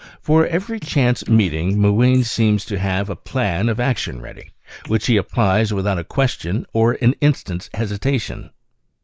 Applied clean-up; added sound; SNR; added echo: neural mask model Resemble Enhance denoiser.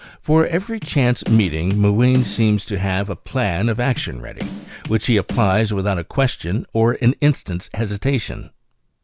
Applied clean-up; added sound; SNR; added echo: none; Bass drum / Snare drum; 13 dB; none.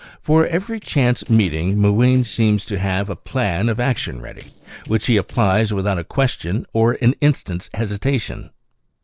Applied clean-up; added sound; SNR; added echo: neural separator model SepFormer DNS4.